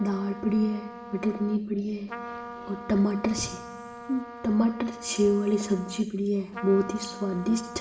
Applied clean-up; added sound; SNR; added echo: none; Trumpet; 14 dB; reverberation time 1.5 s.